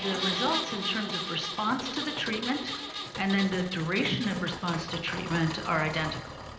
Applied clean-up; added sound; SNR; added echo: none; Engine; 5 dB; reverberation time 0.9 s.